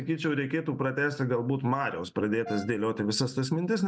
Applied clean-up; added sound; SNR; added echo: none; Brass instrument; 16 dB; none.